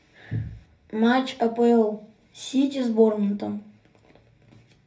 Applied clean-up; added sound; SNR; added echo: none; none; none; reverberation time 0.3 s.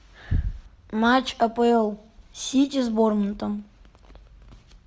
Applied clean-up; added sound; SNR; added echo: none; none; none; none.